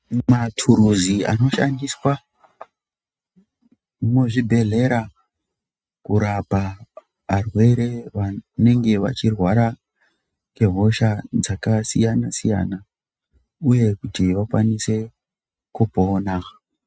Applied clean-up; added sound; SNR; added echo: neural mask model RNNoise.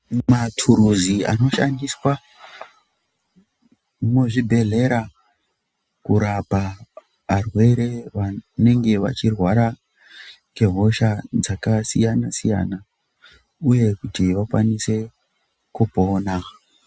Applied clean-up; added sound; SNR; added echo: none; Snare drum; 17 dB; none.